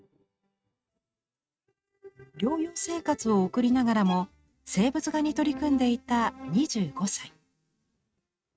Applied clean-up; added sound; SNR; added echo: neural mask model RNNoise.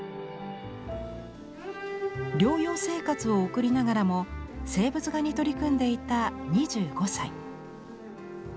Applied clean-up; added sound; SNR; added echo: none; none; none; none.